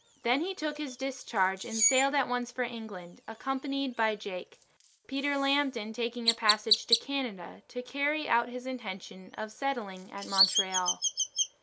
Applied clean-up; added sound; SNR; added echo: none; Chirp, tweet; 3 dB; none.